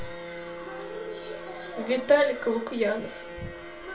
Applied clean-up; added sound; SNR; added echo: none; Bowed string instrument; 13 dB; reverberation time 0.3 s.